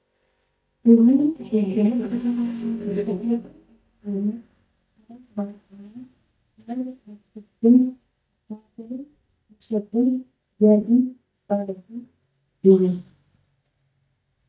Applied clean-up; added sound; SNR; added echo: neural mask model DeepFilterNet 3.